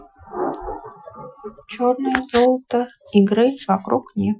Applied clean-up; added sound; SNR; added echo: classical method Wiener filter.